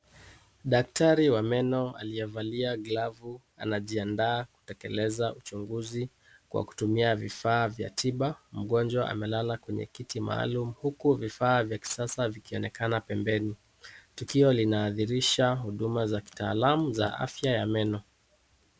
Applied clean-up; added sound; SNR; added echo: none; none; none; none.